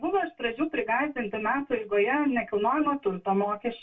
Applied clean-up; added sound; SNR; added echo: none; none; none; reverberation time 0.1 s.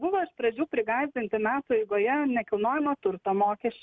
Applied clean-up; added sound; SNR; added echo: none; none; none; none.